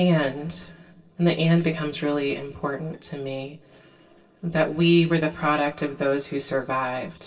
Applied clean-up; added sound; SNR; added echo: neural separator model SepFormer DNS4.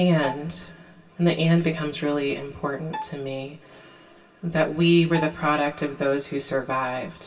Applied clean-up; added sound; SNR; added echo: none; Bowed string instrument; 18 dB; reverberation time 0.2 s.